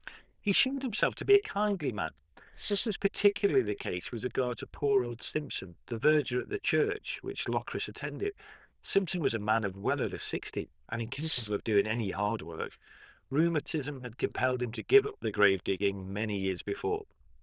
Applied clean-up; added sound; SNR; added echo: neural diffusion model UNIVERSE++.